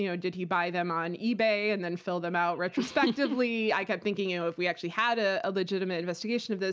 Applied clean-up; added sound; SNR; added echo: none; none; none; none.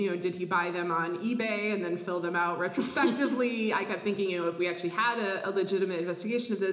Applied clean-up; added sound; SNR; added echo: none; none; none; reverberation time 0.8 s.